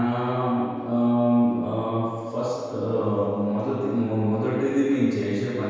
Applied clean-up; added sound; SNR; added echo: none; none; none; reverberation time 1.9 s.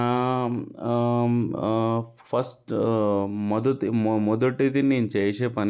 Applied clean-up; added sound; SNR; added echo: none; none; none; none.